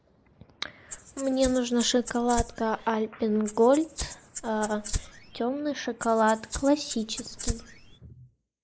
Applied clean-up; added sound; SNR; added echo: neural mask model Resemble Enhance denoiser.